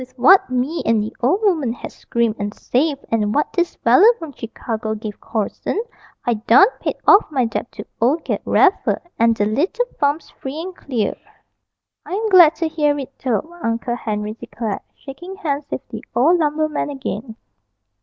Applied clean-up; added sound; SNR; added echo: none; none; none; none.